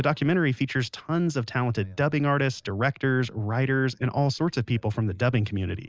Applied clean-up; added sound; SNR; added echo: neural mask model Resemble Enhance denoiser.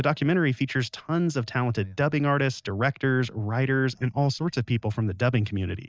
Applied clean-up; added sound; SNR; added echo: neural mask model DeepFilterNet 3.